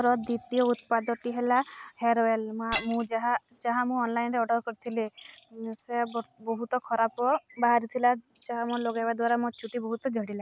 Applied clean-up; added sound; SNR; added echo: none; Shatter; 0 dB; none.